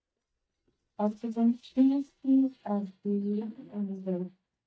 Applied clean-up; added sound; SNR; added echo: neural mask model DeepFilterNet 3.